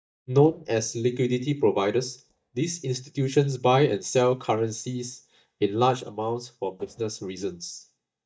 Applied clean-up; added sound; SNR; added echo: neural mask model DeepFilterNet 3.